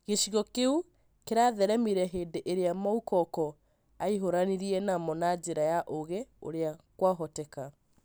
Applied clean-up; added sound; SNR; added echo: none; none; none; none.